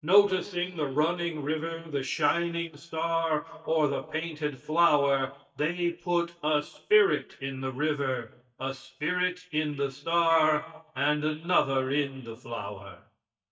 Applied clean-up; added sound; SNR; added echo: neural mask model DeepFilterNet 3.